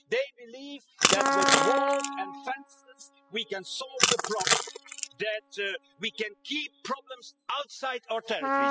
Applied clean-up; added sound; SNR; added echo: classical method spectral subtraction.